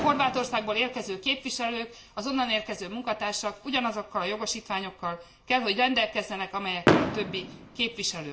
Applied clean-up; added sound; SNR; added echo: none; Fireworks; 5 dB; reverberation time 0.4 s.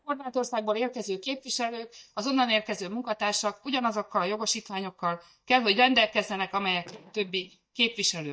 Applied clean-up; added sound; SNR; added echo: neural mask model DeepFilterNet 3.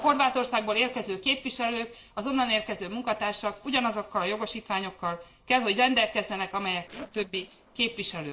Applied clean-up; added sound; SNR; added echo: neural separator model SepFormer DNS4.